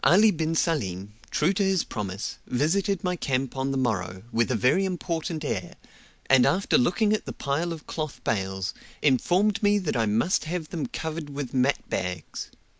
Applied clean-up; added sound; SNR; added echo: none; none; none; none.